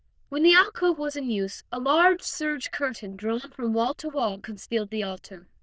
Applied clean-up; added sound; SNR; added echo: neural diffusion model UNIVERSE++.